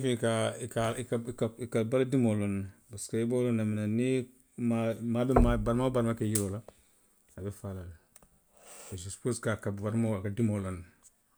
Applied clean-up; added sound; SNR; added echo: none; Knock; 3 dB; none.